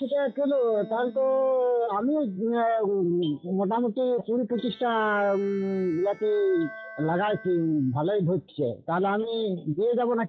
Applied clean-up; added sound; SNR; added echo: classical method log-MMSE.